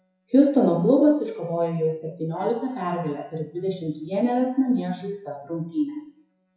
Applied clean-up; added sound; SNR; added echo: classical method WPE with log-MMSE.